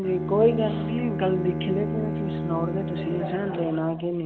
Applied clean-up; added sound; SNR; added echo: none; Bowed string instrument; 4 dB; none.